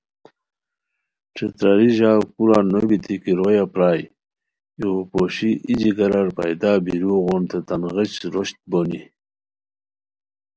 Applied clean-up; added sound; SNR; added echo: none; none; none; none.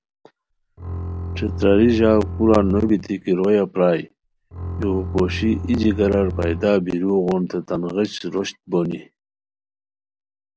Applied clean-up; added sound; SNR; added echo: none; Bowed string instrument; 7 dB; none.